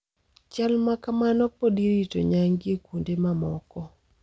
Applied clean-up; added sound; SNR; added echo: none; none; none; none.